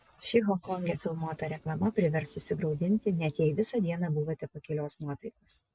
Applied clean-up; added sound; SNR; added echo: neural separator model SepFormer DNS4.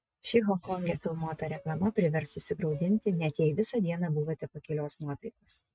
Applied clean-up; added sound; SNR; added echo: neural mask model RNNoise.